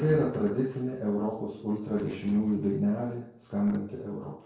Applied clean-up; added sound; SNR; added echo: neural separator model SepFormer DNS4.